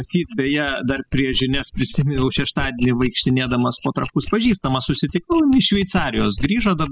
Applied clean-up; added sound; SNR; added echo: classical method spectral subtraction.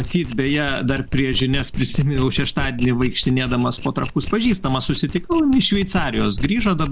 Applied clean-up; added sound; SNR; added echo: none; Domestic sounds, home sounds; 8 dB; none.